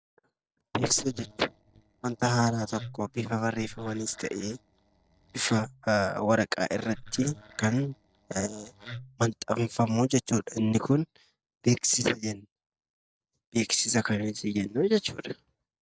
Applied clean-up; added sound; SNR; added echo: neural separator model SepFormer DNS4.